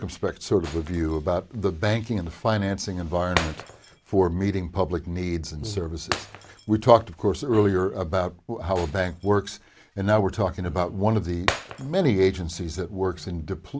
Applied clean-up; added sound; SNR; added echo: none; Shatter; 14 dB; none.